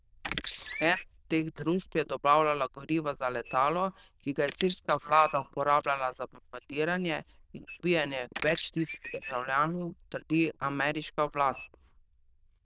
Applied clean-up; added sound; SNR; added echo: neural diffusion model UNIVERSE++.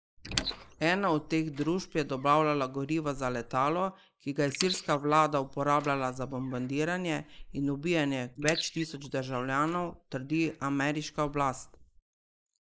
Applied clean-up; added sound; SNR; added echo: neural mask model Resemble Enhance denoiser.